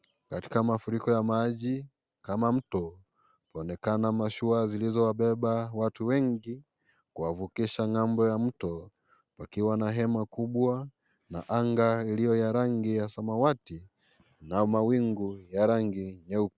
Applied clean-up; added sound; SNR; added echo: none; none; none; none.